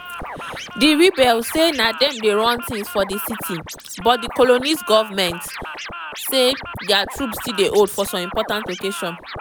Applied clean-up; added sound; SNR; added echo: none; Scratching (performance technique); 12 dB; none.